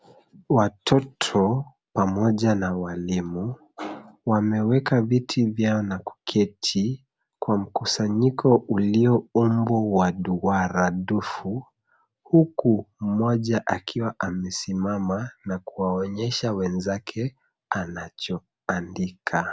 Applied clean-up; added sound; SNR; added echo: none; none; none; none.